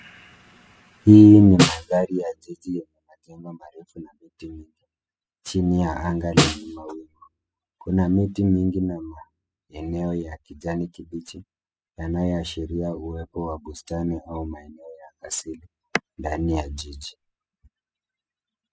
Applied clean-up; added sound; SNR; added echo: classical method spectral subtraction.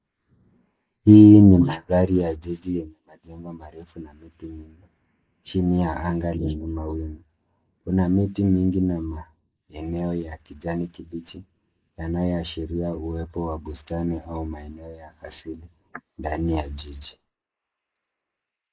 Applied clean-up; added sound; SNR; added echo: neural mask model Resemble Enhance denoiser.